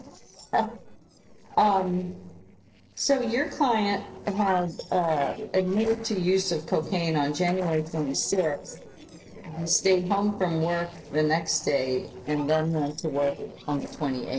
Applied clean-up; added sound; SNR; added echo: neural separator model SepFormer DNS4.